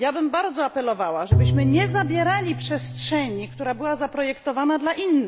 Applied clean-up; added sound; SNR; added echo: none; Bowed string instrument; 2 dB; none.